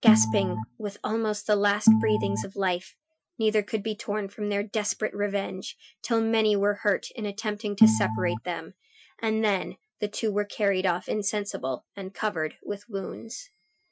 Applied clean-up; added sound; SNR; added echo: classical method Wiener filter.